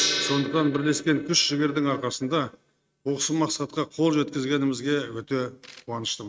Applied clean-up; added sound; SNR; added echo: neural mask model RNNoise.